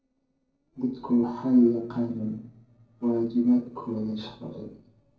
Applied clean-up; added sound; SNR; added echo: neural separator model SepFormer DNS4.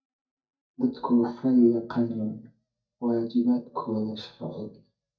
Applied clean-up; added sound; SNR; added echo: neural mask model DeepFilterNet 3.